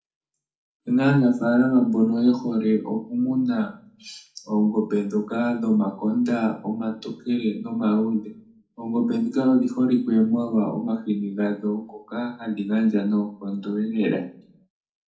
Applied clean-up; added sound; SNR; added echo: none; none; none; reverberation time 0.4 s.